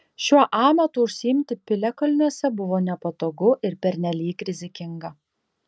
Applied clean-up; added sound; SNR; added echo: none; none; none; none.